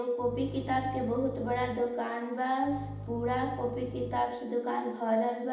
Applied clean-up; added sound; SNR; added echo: none; Bowed string instrument; 11 dB; reverberation time 0.8 s.